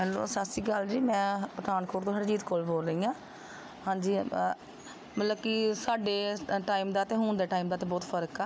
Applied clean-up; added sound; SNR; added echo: none; none; none; none.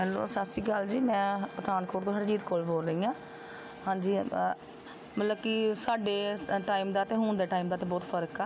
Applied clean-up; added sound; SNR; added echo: none; Trumpet + Wind instrument, woodwind instrument; 20 dB; none.